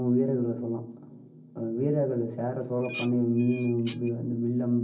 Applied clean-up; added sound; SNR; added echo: none; Dishes, pots, and pans; 14 dB; reverberation time 0.4 s.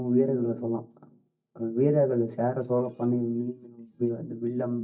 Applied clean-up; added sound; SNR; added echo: neural mask model DeepFilterNet 3.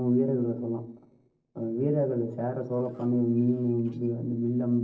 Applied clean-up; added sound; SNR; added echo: neural separator model SepFormer DNS4.